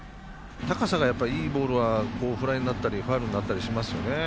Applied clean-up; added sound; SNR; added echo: none; none; none; none.